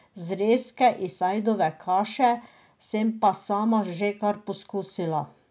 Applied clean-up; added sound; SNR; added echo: none; none; none; none.